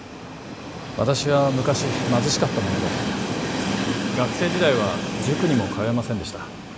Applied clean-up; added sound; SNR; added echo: none; Train; 3 dB; none.